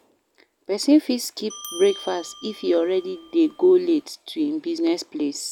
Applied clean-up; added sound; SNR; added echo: none; Bell; 18 dB; none.